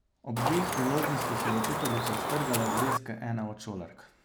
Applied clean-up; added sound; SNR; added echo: none; Chicken, rooster; -2 dB; none.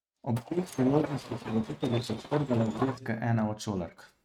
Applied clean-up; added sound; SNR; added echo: neural mask model RNNoise.